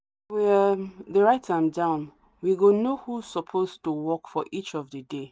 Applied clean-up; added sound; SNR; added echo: none; none; none; none.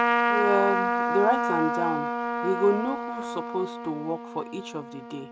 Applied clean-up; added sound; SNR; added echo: none; Trumpet; -1 dB; none.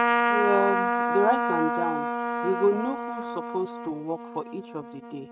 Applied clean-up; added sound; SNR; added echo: neural mask model RNNoise.